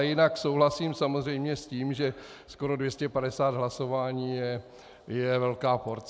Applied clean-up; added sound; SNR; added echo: none; none; none; none.